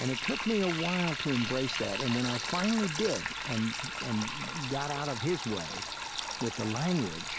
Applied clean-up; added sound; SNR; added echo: none; Sink (filling or washing); 4 dB; none.